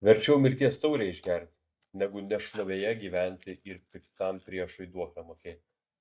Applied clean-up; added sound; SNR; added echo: neural mask model DeepFilterNet 3.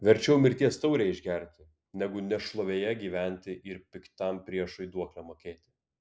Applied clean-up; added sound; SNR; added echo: none; none; none; none.